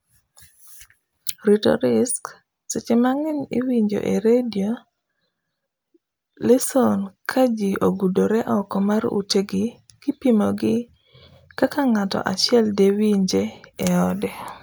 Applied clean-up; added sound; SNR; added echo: none; none; none; none.